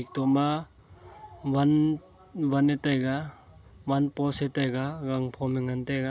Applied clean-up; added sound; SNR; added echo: none; none; none; none.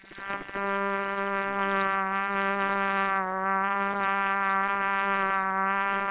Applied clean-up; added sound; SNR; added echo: neural separator model SepFormer WHAM!.